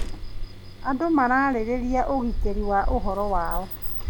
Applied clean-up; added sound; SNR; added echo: none; Sliding door; 3 dB; none.